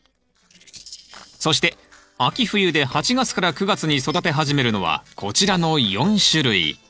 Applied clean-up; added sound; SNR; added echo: neural separator model SepFormer DNS4.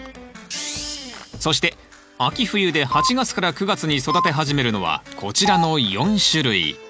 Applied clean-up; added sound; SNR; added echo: none; Telephone; 5 dB; none.